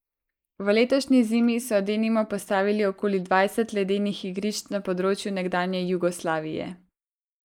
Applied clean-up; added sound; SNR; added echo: neural mask model Resemble Enhance denoiser.